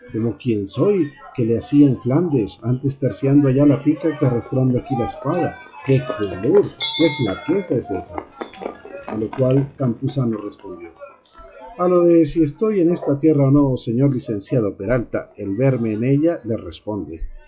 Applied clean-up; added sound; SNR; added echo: classical method log-MMSE.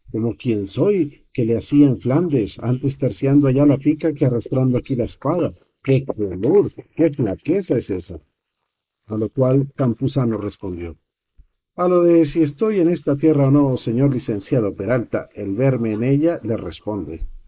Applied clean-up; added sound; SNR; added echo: neural mask model Resemble Enhance denoiser.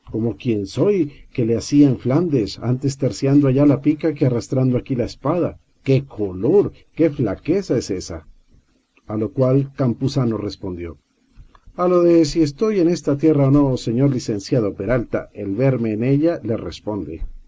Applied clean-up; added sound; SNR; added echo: none; none; none; none.